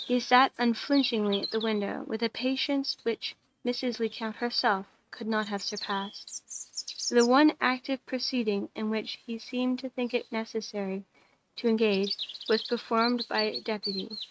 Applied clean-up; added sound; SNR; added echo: neural mask model RNNoise.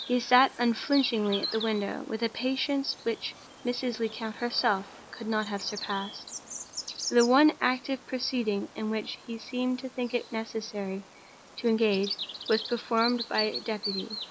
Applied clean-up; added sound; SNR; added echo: none; Bird vocalization, bird call, bird song; 12 dB; none.